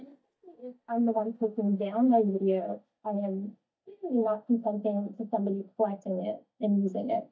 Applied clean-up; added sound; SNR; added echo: neural mask model DeepFilterNet 3.